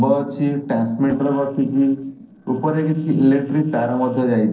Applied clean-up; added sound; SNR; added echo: neural separator model SepFormer DNS4.